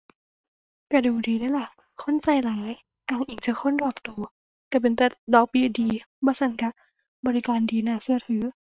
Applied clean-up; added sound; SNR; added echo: neural separator model SepFormer WHAM!.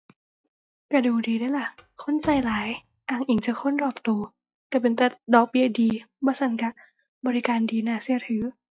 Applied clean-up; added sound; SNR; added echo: classical method log-MMSE.